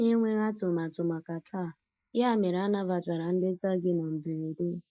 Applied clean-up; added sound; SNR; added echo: neural mask model Resemble Enhance denoiser.